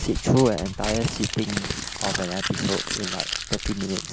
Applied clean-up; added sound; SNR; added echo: none; Crumpling, crinkling; 4 dB; none.